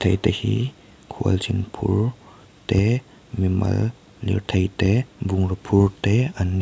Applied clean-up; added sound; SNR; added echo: none; none; none; none.